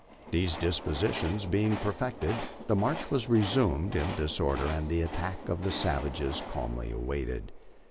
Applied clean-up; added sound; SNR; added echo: none; Train; 11 dB; none.